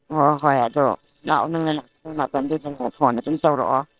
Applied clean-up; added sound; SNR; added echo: neural separator model SepFormer WHAM!.